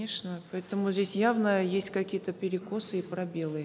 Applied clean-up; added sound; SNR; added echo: none; none; none; none.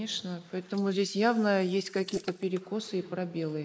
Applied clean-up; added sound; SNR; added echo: neural mask model Resemble Enhance denoiser.